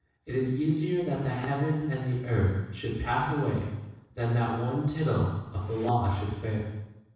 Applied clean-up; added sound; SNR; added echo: neural separator model SepFormer DNS4.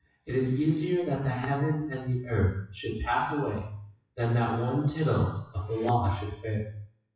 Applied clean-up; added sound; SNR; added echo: classical method WPE with log-MMSE.